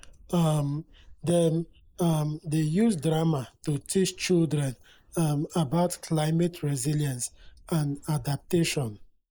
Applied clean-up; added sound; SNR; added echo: neural mask model Resemble Enhance denoiser.